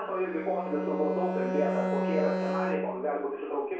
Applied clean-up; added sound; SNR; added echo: none; Bowed string instrument; 2 dB; reverberation time 0.6 s.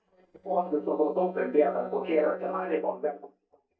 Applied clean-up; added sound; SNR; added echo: neural mask model DeepFilterNet 3.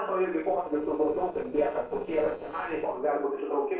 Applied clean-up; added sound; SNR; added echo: neural separator model SepFormer DNS4.